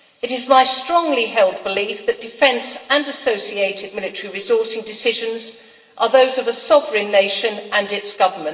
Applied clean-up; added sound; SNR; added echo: none; none; none; reverberation time 1.5 s.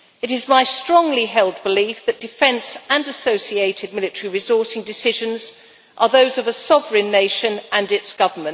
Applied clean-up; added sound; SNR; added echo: none; none; none; none.